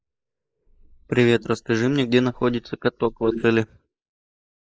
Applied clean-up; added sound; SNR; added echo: neural mask model Resemble Enhance denoiser.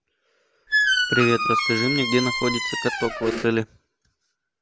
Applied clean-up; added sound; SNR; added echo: none; Squeak; -2 dB; none.